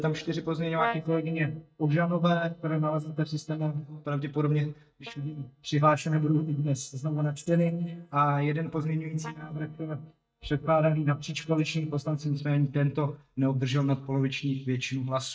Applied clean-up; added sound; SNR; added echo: neural mask model DeepFilterNet 3.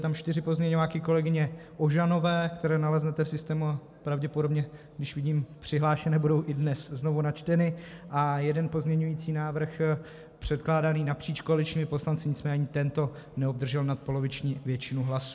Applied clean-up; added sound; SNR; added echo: none; none; none; none.